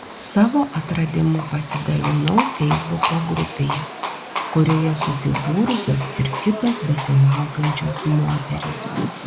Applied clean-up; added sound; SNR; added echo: none; Livestock, farm animals, working animals; 6 dB; none.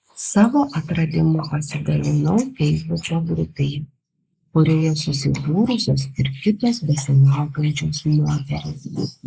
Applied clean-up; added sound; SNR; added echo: neural mask model Resemble Enhance denoiser.